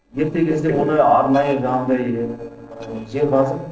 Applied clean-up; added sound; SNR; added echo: neural separator model SepFormer DNS4.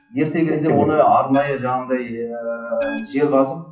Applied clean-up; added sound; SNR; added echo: classical method WPE with log-MMSE.